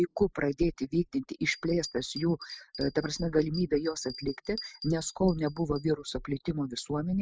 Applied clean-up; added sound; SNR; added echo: classical method spectral subtraction.